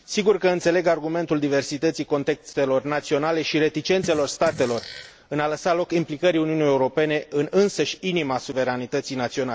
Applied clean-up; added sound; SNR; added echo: none; Fart; 17 dB; none.